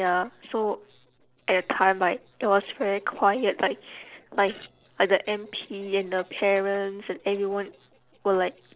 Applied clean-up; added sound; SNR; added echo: neural separator model SepFormer DNS4.